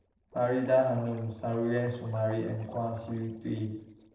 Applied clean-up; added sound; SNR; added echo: neural separator model SepFormer DNS4.